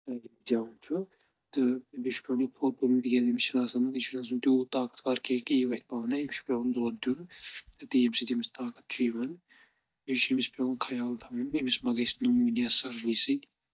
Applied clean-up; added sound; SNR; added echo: neural mask model DeepFilterNet 3.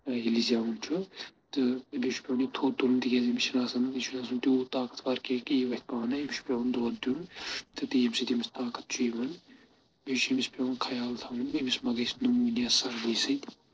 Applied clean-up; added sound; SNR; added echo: neural separator model SepFormer DNS4.